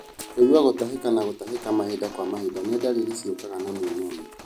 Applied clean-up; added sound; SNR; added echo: none; Guitar + Gunshot, gunfire; 18 dB; none.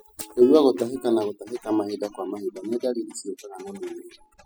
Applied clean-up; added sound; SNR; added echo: classical method spectral subtraction.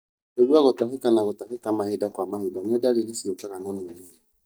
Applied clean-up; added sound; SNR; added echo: neural mask model DeepFilterNet 3.